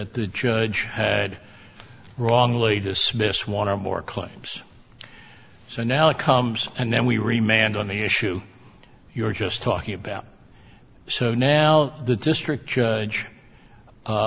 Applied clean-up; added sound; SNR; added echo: none; none; none; none.